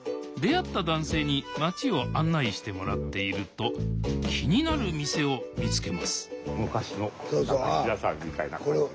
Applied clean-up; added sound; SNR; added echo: none; none; none; none.